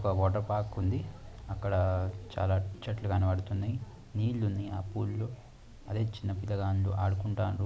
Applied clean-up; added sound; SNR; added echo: none; none; none; none.